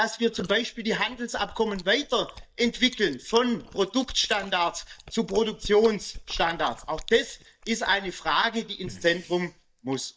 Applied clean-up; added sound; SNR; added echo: neural mask model DeepFilterNet 3.